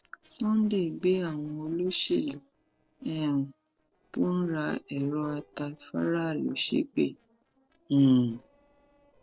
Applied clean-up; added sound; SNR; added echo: neural separator model SepFormer DNS4.